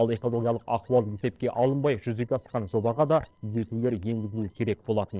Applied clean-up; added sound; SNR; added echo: neural separator model SepFormer DNS4.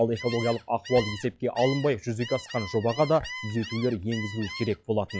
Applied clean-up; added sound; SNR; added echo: classical method log-MMSE.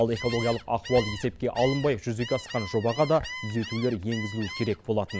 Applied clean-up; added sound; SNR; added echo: none; Gull, seagull; 12 dB; none.